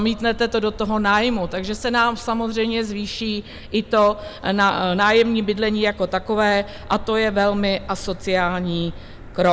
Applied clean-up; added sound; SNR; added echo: none; Motor vehicle (road); 16 dB; none.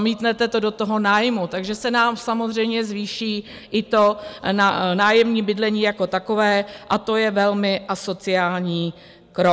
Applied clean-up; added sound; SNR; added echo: none; none; none; none.